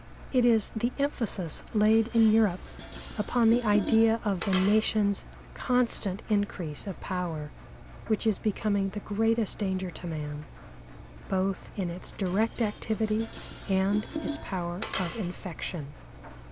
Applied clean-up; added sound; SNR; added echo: none; Engine + Dishes, pots, and pans; 13 dB; none.